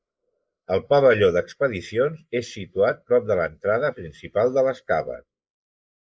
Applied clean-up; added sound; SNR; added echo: neural mask model Resemble Enhance denoiser.